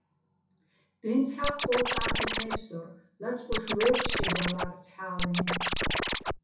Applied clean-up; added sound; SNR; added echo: none; Scratching (performance technique); -3 dB; reverberation time 0.6 s.